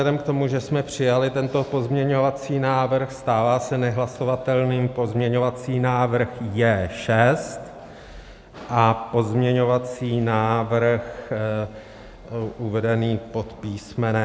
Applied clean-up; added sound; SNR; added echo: none; none; none; none.